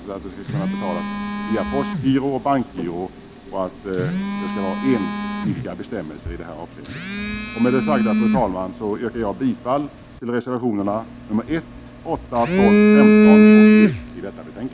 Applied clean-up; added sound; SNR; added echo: none; Telephone; -5 dB; none.